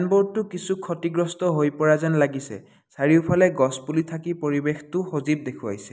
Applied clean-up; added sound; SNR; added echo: none; none; none; none.